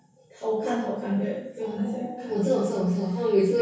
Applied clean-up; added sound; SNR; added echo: none; none; none; reverberation time 0.6 s.